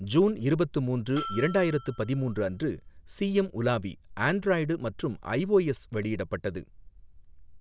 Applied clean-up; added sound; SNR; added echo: none; Bell; 14 dB; none.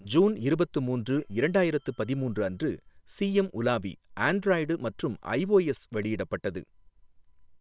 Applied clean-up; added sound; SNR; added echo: neural separator model SepFormer WHAM!.